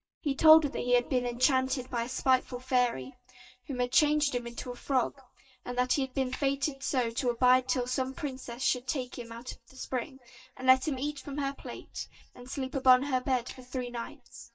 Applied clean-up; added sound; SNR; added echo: neural mask model DeepFilterNet 3.